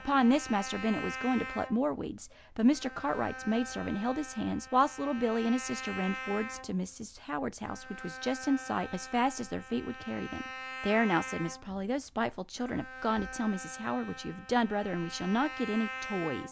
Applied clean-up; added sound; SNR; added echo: none; Bowed string instrument; 12 dB; none.